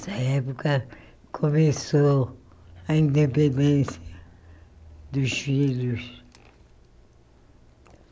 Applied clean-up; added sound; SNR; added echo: none; none; none; none.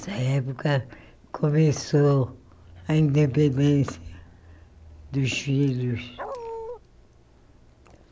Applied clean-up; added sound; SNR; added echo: none; Dog; 9 dB; none.